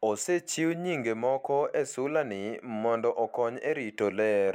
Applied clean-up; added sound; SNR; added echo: none; none; none; none.